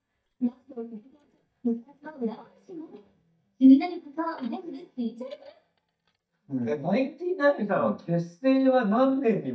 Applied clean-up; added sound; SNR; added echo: neural mask model DeepFilterNet 3.